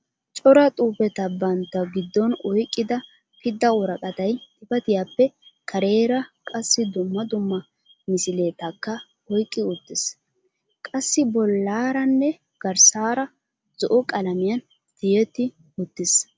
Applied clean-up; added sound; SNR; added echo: none; none; none; none.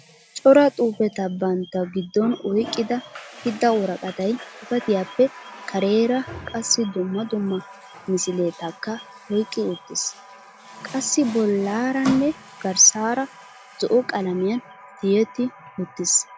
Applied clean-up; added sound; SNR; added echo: none; Water tap, faucet; 17 dB; none.